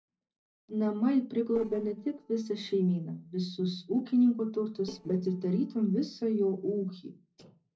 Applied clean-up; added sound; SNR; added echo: neural separator model SepFormer DNS4.